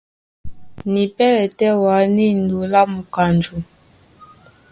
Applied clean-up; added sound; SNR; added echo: none; none; none; none.